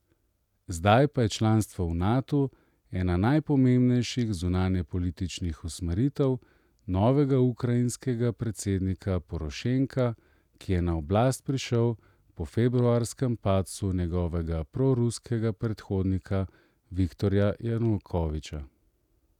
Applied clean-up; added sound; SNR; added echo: none; none; none; none.